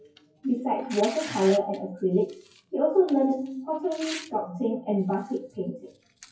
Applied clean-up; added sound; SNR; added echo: classical method WPE with log-MMSE.